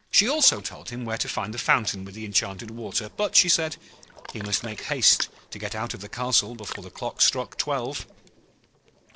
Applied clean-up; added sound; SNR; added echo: neural separator model SepFormer DNS4.